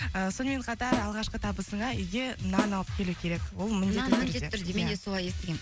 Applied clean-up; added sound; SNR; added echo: none; Snare drum; 5 dB; none.